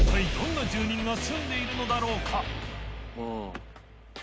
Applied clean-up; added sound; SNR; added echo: none; Knock; 2 dB; none.